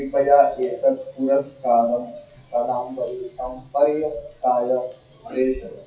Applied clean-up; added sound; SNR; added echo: classical method WPE with log-MMSE.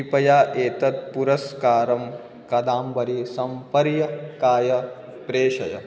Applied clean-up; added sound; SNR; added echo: none; none; none; none.